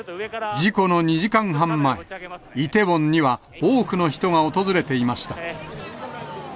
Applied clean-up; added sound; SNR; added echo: none; none; none; none.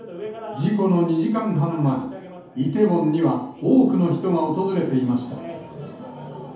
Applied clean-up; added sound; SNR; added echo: none; none; none; reverberation time 0.7 s.